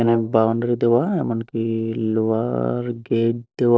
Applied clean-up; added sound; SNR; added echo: neural separator model SepFormer DNS4.